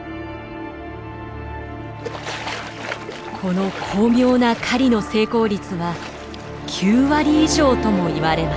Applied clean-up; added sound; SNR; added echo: none; none; none; none.